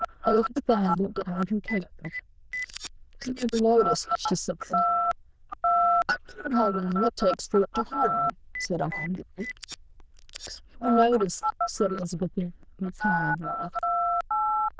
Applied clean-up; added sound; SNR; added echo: neural diffusion model UNIVERSE++.